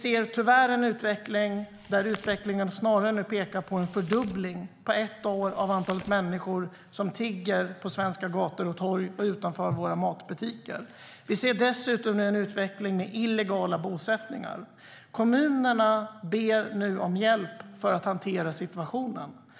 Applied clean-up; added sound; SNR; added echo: none; Chewing, mastication; 19 dB; none.